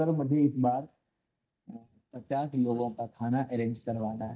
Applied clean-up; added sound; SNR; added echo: neural mask model DeepFilterNet 3.